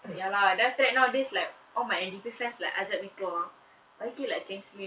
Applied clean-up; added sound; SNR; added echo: none; none; none; none.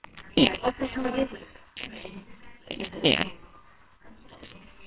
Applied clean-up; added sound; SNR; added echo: neural separator model SepFormer WHAMR!.